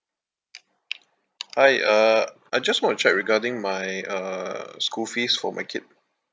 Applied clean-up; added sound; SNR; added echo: none; none; none; none.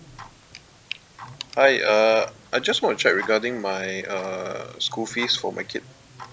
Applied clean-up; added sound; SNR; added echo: none; Tick-tock; 20 dB; none.